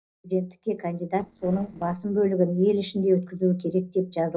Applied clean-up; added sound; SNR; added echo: neural separator model SepFormer DNS4.